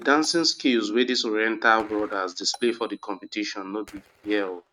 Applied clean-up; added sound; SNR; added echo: neural mask model RNNoise.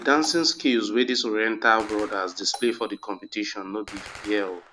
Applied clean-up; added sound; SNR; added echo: none; Gunshot, gunfire + Marimba, xylophone; 19 dB; none.